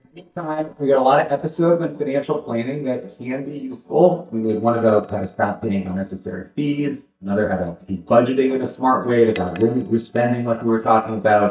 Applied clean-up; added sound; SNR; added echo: neural mask model DeepFilterNet 3.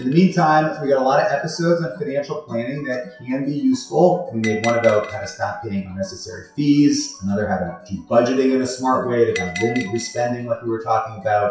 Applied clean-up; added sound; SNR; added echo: classical method WPE with log-MMSE.